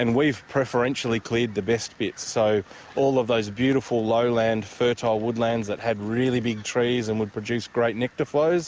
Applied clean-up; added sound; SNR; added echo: none; none; none; none.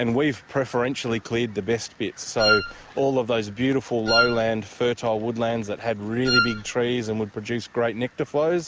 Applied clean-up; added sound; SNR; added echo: none; Wind instrument, woodwind instrument; 0 dB; none.